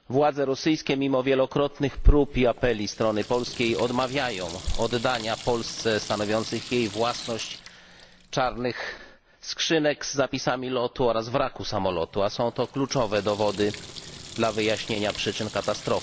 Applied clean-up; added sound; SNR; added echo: none; Sink (filling or washing) / Water tap, faucet; 17 dB; none.